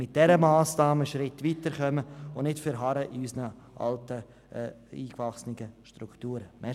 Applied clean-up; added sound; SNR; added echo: none; Keyboard (musical); 12 dB; none.